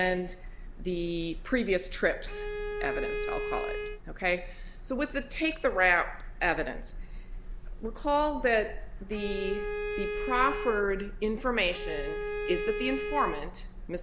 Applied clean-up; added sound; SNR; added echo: none; Bowed string instrument; 5 dB; none.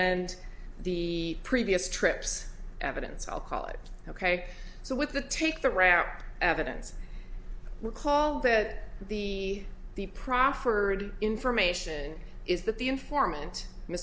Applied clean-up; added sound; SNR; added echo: none; none; none; none.